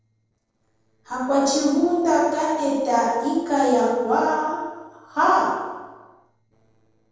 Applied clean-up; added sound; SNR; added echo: neural separator model SepFormer DNS4.